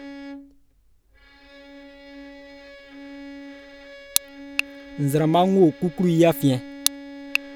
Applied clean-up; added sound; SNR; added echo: none; Bowed string instrument; 16 dB; none.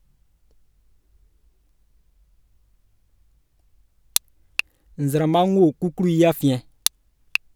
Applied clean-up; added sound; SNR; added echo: none; none; none; none.